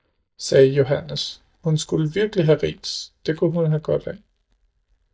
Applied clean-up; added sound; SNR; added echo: neural mask model DeepFilterNet 3.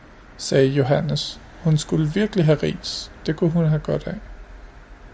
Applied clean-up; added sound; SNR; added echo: none; none; none; none.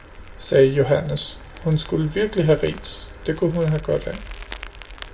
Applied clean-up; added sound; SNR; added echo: none; Crumpling, crinkling; 20 dB; reverberation time 0.3 s.